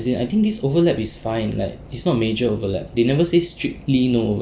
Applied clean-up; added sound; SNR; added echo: none; none; none; none.